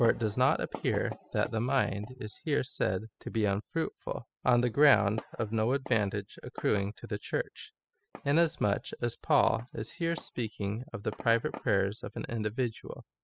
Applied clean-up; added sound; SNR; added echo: classical method spectral subtraction.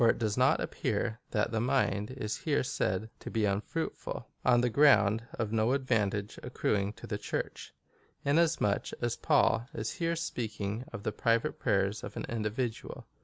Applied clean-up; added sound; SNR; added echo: none; none; none; none.